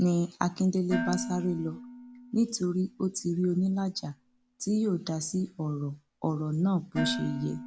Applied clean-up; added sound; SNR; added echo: none; Dishes, pots, and pans; 10 dB; none.